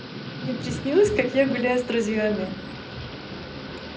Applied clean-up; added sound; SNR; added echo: none; Thunder / Rain; 11 dB; reverberation time 0.5 s.